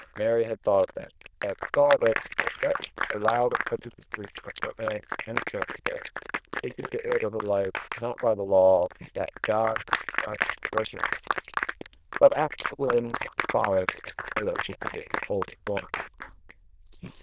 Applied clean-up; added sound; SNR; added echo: neural diffusion model UNIVERSE++.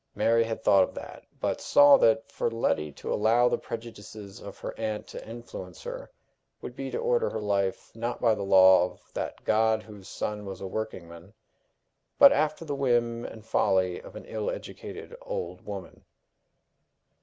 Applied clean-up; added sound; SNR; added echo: none; none; none; none.